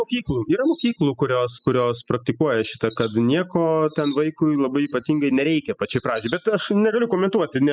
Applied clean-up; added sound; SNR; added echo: classical method spectral subtraction.